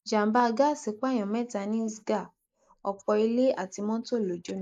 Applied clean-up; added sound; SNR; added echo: neural mask model Resemble Enhance denoiser.